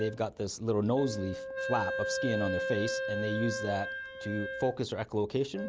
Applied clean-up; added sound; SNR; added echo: none; Wind instrument, woodwind instrument; 4 dB; none.